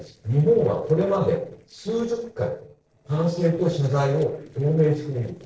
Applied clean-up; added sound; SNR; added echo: neural separator model SepFormer DNS4.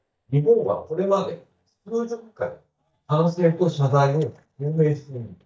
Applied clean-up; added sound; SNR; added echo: neural mask model DeepFilterNet 3.